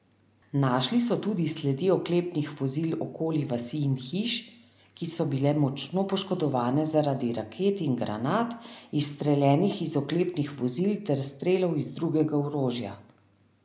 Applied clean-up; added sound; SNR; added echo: none; none; none; none.